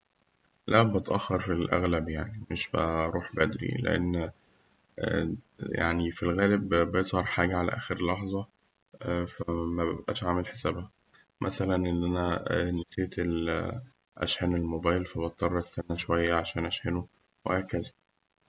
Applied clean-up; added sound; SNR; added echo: none; none; none; none.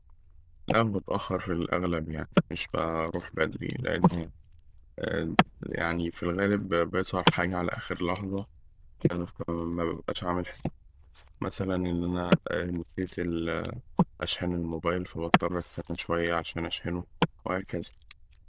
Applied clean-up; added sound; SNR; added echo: neural diffusion model UNIVERSE++.